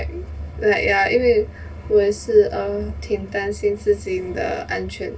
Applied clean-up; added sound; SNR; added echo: none; none; none; reverberation time 0.2 s.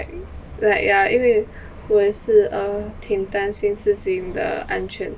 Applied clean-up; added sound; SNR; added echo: none; none; none; none.